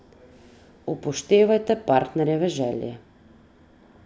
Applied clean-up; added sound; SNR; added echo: none; none; none; none.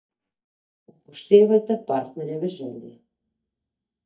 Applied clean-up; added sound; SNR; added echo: neural mask model DeepFilterNet 3.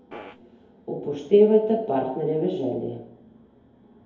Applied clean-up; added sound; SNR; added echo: none; Fart; 16 dB; reverberation time 2.1 s.